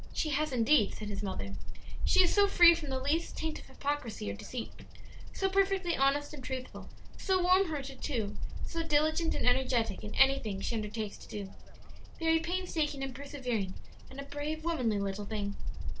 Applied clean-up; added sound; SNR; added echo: none; Bird vocalization, bird call, bird song; -1 dB; none.